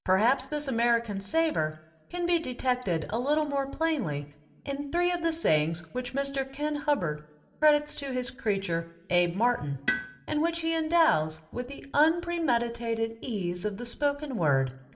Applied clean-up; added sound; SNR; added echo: none; Tools; 12 dB; reverberation time 0.7 s.